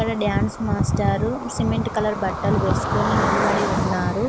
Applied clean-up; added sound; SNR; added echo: none; Cricket; 5 dB; none.